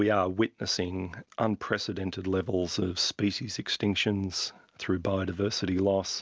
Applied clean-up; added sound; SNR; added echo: none; none; none; none.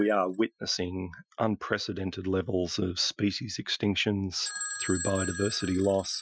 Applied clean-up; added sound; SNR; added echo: classical method Wiener filter.